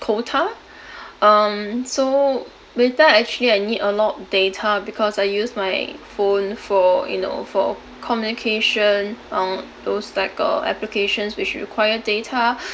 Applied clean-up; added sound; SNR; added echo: none; none; none; none.